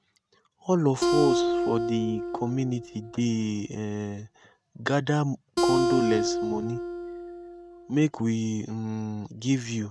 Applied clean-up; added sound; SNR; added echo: neural mask model RNNoise.